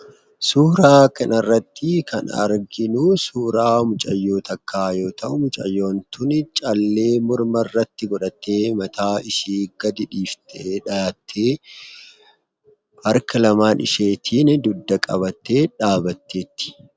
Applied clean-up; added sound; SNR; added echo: none; none; none; none.